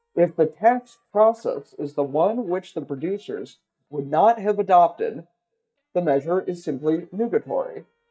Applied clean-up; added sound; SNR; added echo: neural mask model DeepFilterNet 3.